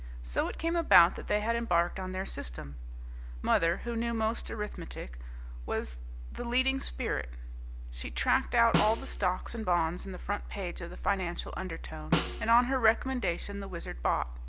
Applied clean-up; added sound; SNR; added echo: none; Snare drum; 6 dB; none.